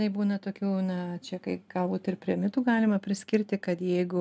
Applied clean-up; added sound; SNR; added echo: none; none; none; none.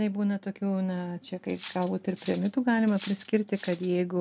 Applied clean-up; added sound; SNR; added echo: none; Cutlery, silverware; 11 dB; none.